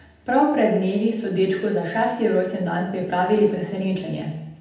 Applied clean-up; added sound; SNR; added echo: none; none; none; reverberation time 0.8 s.